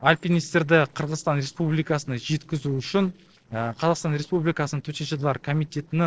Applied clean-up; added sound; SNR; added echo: neural separator model SepFormer DNS4.